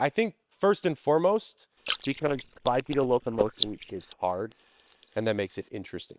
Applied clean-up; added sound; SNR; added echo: neural separator model SepFormer WHAM!.